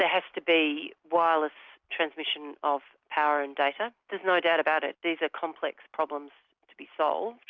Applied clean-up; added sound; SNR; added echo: none; none; none; none.